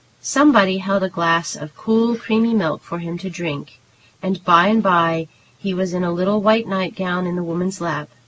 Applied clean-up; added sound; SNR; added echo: none; none; none; none.